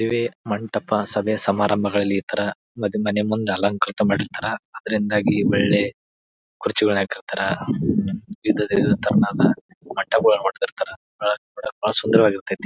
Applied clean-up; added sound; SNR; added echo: none; none; none; none.